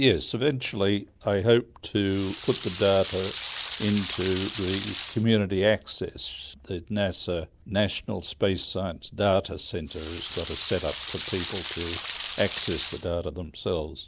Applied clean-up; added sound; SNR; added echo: none; Rain; 4 dB; none.